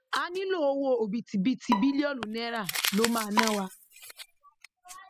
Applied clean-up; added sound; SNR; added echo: classical method spectral subtraction.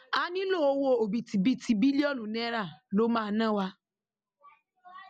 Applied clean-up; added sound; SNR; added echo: none; none; none; none.